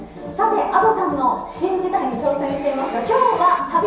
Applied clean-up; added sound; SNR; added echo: none; Domestic sounds, home sounds; 19 dB; reverberation time 0.7 s.